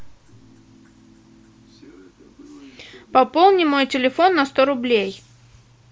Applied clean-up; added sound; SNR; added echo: none; none; none; none.